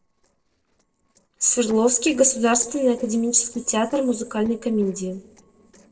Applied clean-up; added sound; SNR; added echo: neural separator model SepFormer DNS4.